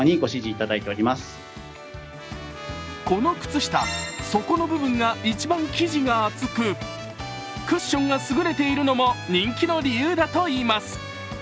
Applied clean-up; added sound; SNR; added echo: none; none; none; none.